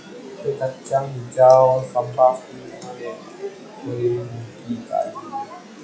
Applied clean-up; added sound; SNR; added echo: classical method log-MMSE.